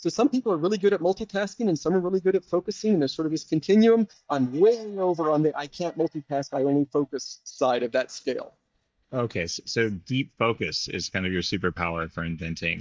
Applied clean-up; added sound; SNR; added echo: neural mask model DeepFilterNet 3.